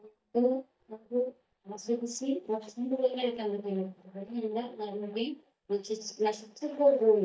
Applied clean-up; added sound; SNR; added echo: neural mask model DeepFilterNet 3.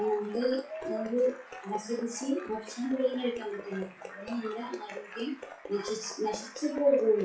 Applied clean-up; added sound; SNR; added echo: classical method WPE with log-MMSE.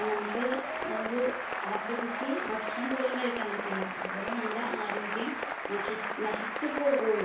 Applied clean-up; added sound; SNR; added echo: none; Applause / Cheering; 1 dB; reverberation time 0.4 s.